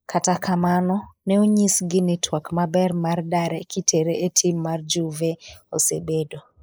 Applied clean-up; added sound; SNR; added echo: neural mask model Resemble Enhance denoiser.